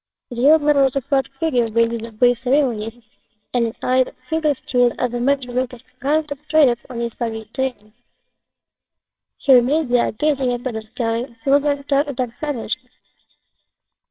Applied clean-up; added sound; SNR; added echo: neural separator model SepFormer WHAMR!.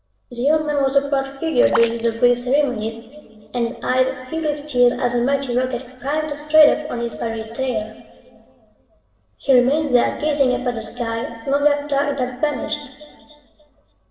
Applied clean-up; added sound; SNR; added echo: neural separator model SepFormer DNS4.